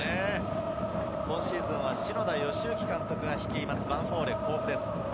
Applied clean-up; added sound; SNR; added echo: none; none; none; none.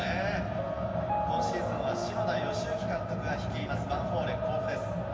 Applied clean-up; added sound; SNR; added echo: none; Piano; 8 dB; reverberation time 1.2 s.